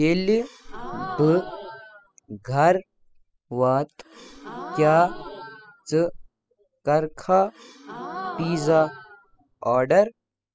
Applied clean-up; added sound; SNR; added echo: classical method spectral subtraction.